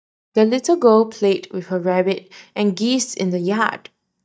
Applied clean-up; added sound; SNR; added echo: neural mask model DeepFilterNet 3.